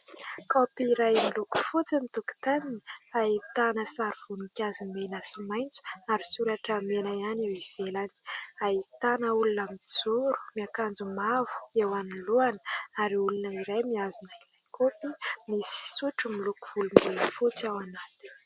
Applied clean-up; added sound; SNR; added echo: none; none; none; none.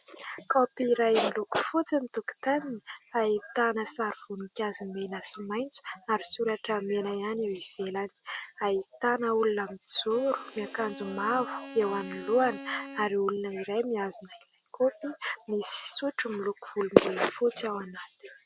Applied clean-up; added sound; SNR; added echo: none; Bowed string instrument; 14 dB; none.